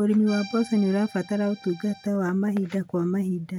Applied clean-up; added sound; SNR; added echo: none; Accordion; 19 dB; none.